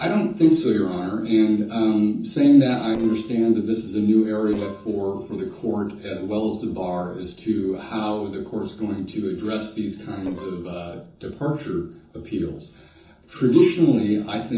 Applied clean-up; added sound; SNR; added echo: neural separator model SepFormer DNS4.